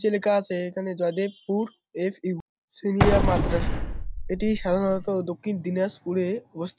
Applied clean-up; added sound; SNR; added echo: none; Explosion; -2 dB; none.